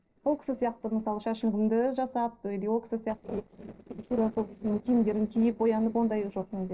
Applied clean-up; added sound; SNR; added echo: neural separator model SepFormer DNS4.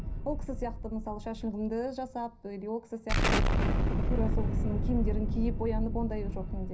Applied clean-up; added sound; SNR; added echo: none; Explosion; -5 dB; reverberation time 0.4 s.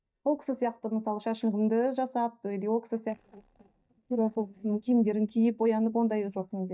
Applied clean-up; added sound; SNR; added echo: neural mask model DeepFilterNet 3.